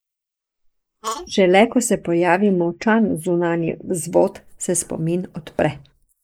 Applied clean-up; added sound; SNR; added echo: neural mask model Resemble Enhance denoiser.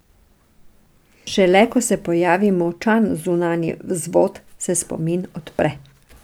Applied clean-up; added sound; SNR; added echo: none; none; none; none.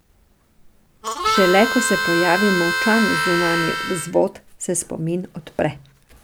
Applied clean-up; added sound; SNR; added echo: none; Harmonica; 0 dB; none.